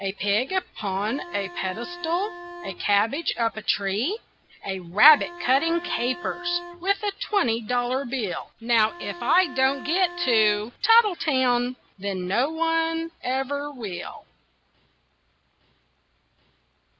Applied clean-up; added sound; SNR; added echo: none; Bowed string instrument; 14 dB; none.